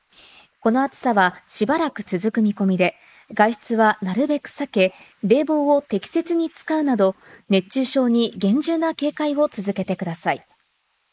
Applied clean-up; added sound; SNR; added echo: neural mask model Resemble Enhance denoiser.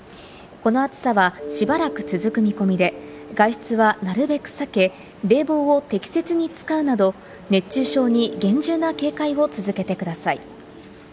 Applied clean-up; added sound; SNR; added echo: none; Mallet percussion; 16 dB; none.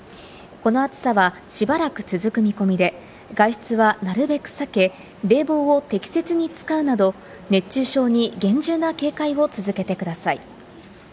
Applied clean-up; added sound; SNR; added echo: none; none; none; none.